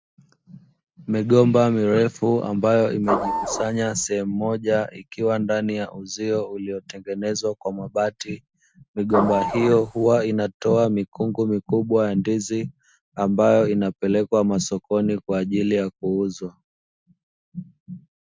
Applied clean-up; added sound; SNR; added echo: none; Printer / Engine; 4 dB; none.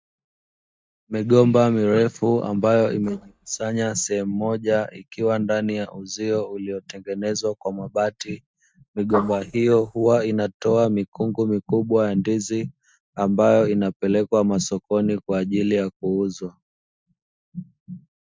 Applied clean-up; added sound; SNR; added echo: neural mask model DeepFilterNet 3.